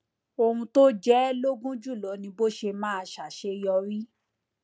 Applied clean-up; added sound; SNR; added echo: none; none; none; none.